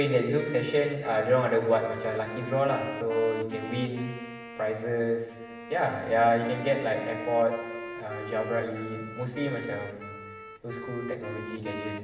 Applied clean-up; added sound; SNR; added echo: none; Wind instrument, woodwind instrument; 12 dB; reverberation time 1.1 s.